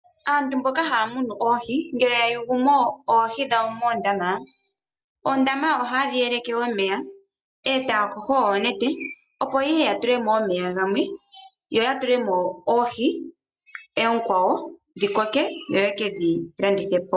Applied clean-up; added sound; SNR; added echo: none; Tambourine; 14 dB; none.